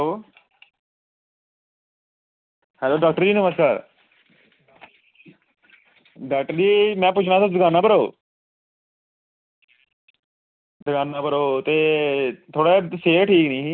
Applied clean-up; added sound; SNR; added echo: none; none; none; none.